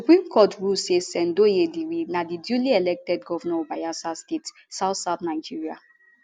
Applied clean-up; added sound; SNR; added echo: none; none; none; none.